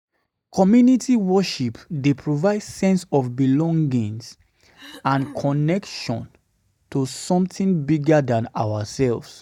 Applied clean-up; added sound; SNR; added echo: neural mask model DeepFilterNet 3.